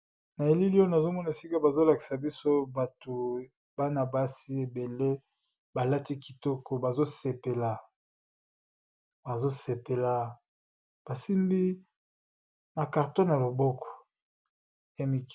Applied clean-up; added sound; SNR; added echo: none; none; none; none.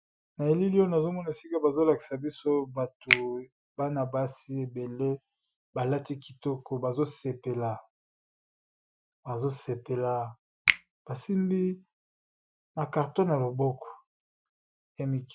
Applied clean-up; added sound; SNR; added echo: classical method Wiener filter.